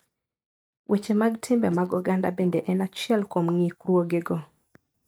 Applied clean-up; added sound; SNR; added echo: neural mask model DeepFilterNet 3.